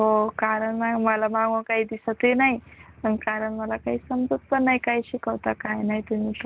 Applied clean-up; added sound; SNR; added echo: none; none; none; none.